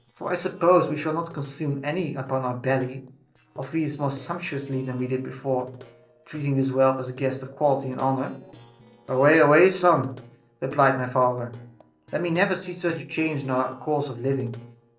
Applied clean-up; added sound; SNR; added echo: neural separator model SepFormer DNS4.